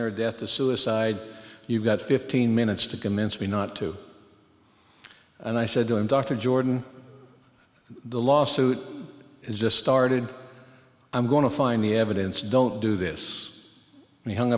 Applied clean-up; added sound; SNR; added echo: none; none; none; none.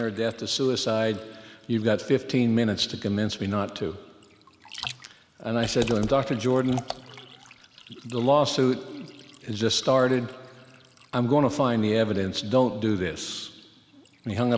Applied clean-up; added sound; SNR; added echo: none; Liquid; 19 dB; none.